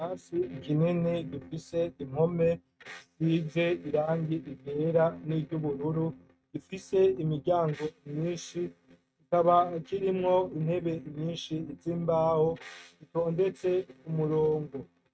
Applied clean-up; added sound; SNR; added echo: neural mask model RNNoise.